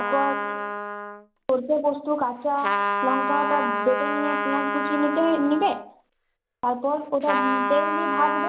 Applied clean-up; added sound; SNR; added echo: none; Trumpet; 2 dB; none.